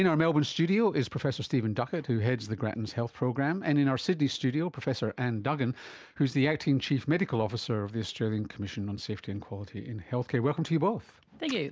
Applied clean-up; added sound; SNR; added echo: none; none; none; none.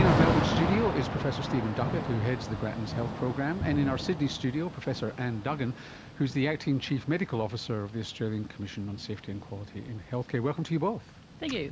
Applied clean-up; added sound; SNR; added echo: none; Thunder / Rain; 3 dB; none.